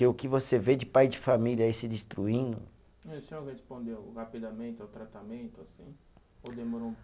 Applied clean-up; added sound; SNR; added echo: none; none; none; none.